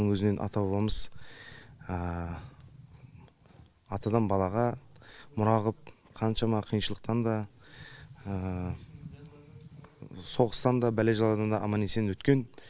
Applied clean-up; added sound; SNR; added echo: none; none; none; none.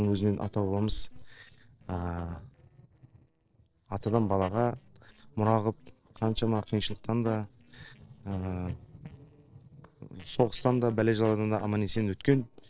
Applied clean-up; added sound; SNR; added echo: neural separator model SepFormer DNS4.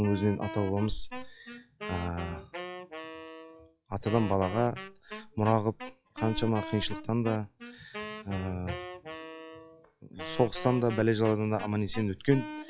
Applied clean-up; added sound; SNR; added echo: classical method log-MMSE.